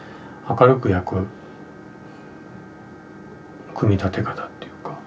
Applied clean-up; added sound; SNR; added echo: none; none; none; none.